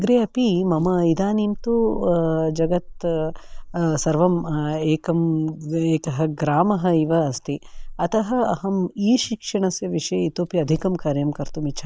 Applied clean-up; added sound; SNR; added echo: neural mask model Resemble Enhance denoiser.